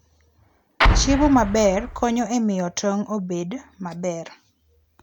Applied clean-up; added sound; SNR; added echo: none; Explosion; -2 dB; none.